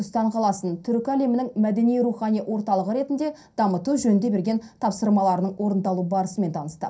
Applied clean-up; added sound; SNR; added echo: none; none; none; reverberation time 0.3 s.